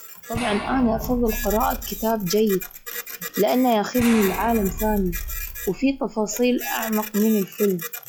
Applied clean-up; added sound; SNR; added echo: classical method log-MMSE.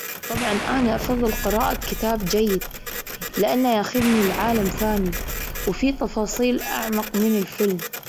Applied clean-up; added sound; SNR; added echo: none; Explosion + Printer; 6 dB; none.